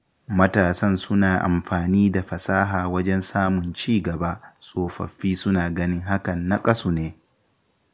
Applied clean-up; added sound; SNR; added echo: none; none; none; none.